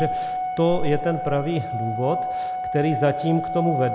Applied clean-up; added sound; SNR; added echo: none; Organ; 3 dB; none.